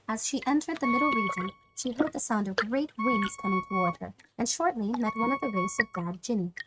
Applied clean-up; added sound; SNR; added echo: neural mask model RNNoise.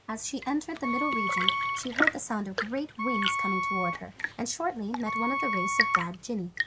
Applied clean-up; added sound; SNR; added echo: none; Tap / Fill (with liquid) / Trickle, dribble / Chirp, tweet / Engine + Wind instrument, woodwind instrument; -3 dB; none.